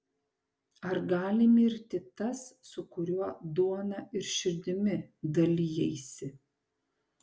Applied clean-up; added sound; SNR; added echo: none; none; none; none.